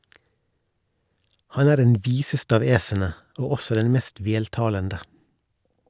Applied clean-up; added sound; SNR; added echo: none; none; none; none.